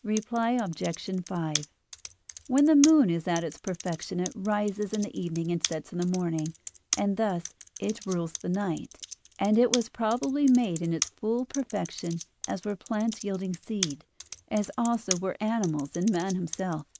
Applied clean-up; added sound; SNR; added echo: none; Computer keyboard; 12 dB; none.